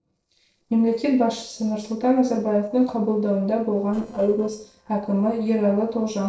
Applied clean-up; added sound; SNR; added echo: neural separator model SepFormer DNS4.